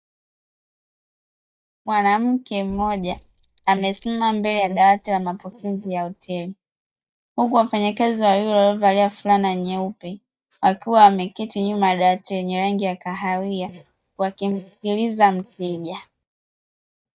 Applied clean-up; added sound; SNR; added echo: neural mask model DeepFilterNet 3.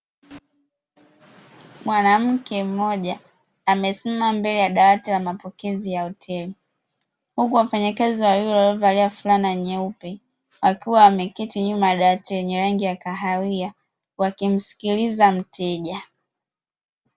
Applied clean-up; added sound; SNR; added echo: none; none; none; none.